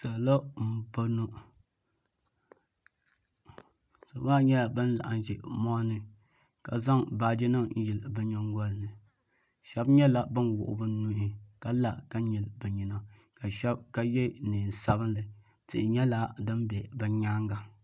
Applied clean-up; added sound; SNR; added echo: none; none; none; none.